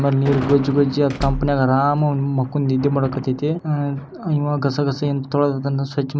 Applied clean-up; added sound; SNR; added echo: none; Door / Car + Thunder; 13 dB; none.